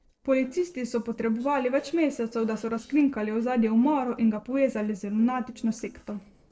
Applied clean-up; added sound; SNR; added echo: neural separator model SepFormer DNS4.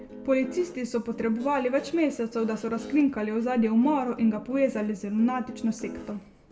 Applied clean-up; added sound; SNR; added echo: none; Guitar; 16 dB; reverberation time 0.6 s.